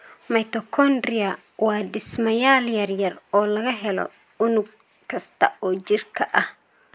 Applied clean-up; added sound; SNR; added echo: none; none; none; none.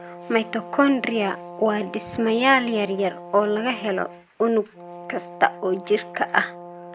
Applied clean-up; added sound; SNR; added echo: none; Brass instrument; 15 dB; none.